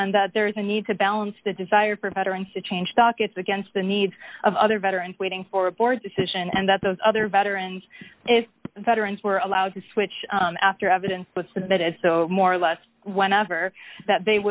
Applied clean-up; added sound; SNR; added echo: none; none; none; none.